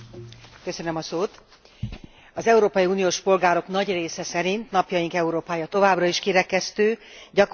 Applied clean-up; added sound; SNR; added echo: none; none; none; none.